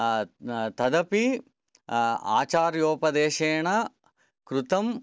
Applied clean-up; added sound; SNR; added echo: none; none; none; none.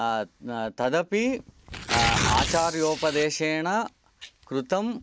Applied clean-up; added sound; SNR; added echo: none; Tearing; 5 dB; none.